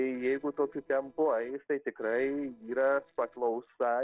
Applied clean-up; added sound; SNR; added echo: neural separator model SepFormer DNS4.